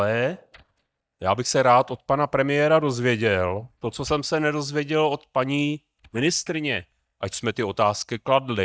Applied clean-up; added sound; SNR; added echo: neural mask model DeepFilterNet 3.